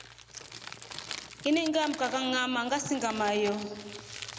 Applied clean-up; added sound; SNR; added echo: none; Crumpling, crinkling; 12 dB; none.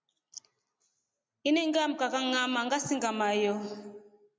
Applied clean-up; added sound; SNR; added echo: none; none; none; none.